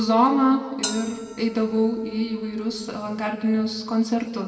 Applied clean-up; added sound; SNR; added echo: none; Bell; 14 dB; reverberation time 1.5 s.